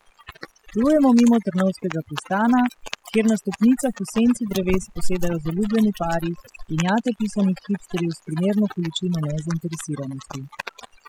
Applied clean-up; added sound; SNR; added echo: classical method spectral subtraction.